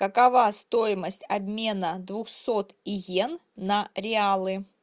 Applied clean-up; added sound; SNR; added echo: none; none; none; none.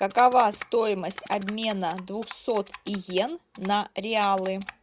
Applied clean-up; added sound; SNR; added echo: none; Typing; 19 dB; none.